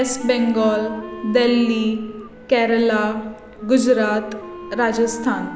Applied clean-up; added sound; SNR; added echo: none; Wind instrument, woodwind instrument; 16 dB; none.